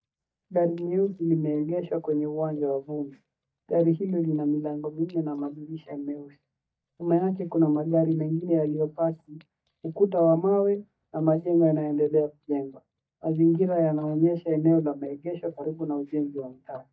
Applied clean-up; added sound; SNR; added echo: neural mask model DeepFilterNet 3.